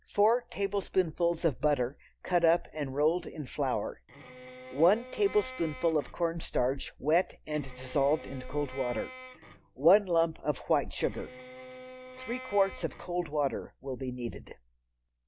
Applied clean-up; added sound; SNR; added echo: none; Bowed string instrument; 17 dB; none.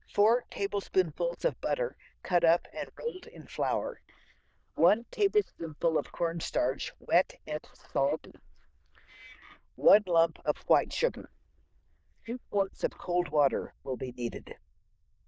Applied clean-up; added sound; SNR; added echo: neural diffusion model UNIVERSE++.